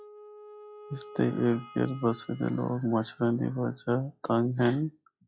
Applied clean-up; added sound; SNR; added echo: classical method log-MMSE.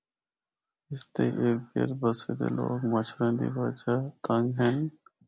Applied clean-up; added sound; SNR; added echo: none; none; none; none.